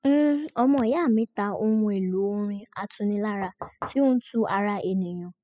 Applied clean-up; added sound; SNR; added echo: classical method spectral subtraction.